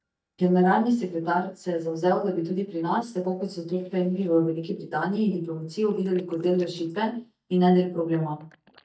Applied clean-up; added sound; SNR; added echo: neural mask model DeepFilterNet 3.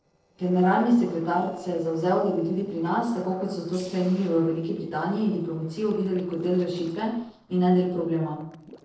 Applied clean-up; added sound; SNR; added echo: neural separator model SepFormer DNS4.